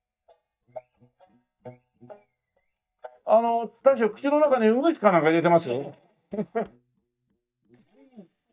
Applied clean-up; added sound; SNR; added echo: neural mask model DeepFilterNet 3.